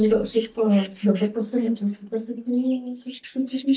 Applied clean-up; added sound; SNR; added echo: neural mask model DeepFilterNet 3.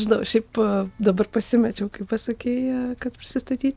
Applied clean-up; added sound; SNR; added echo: none; none; none; none.